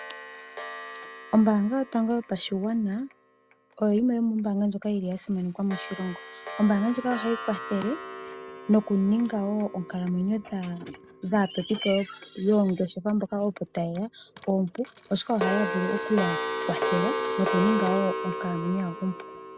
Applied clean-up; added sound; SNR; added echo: none; Clock; 8 dB; none.